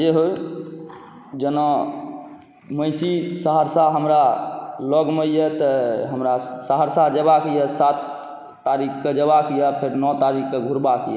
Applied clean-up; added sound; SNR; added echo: none; none; none; none.